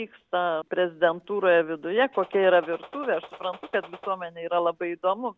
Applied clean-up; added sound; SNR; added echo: none; Gunshot, gunfire; 18 dB; none.